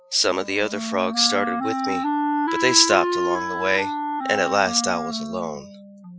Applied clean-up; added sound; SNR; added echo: classical method Wiener filter.